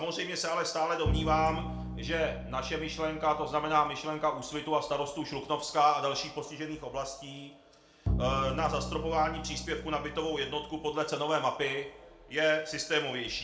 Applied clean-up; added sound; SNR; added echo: none; Bowed string instrument; 5 dB; reverberation time 0.4 s.